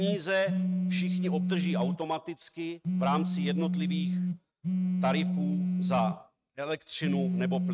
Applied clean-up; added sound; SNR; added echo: neural mask model RNNoise.